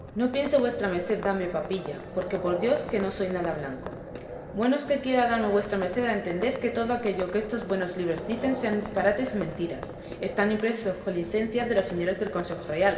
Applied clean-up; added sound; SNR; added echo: none; Livestock, farm animals, working animals; 12 dB; reverberation time 2.1 s.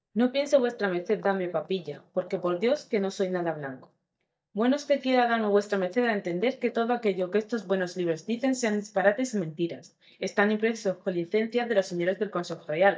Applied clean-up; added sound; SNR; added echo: neural mask model DeepFilterNet 3.